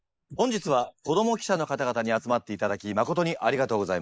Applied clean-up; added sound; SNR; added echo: neural mask model Resemble Enhance denoiser.